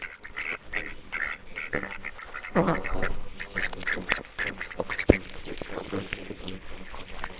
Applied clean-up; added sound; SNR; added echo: neural separator model SepFormer WHAMR!.